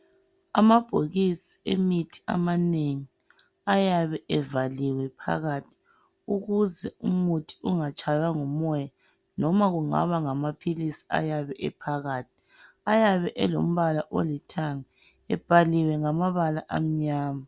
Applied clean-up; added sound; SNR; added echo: none; none; none; none.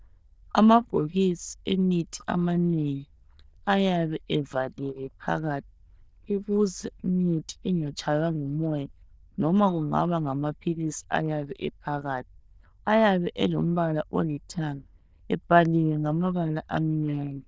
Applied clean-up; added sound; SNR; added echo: neural diffusion model UNIVERSE++.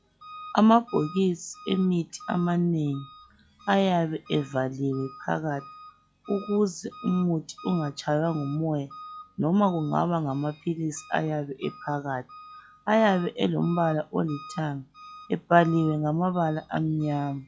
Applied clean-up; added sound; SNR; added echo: classical method log-MMSE.